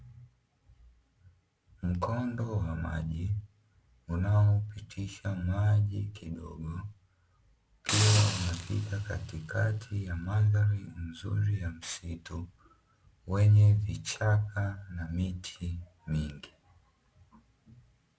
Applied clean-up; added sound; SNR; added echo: none; Hiss; 5 dB; none.